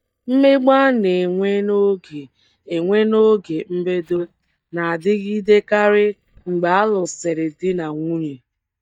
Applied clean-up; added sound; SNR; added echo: neural mask model DeepFilterNet 3.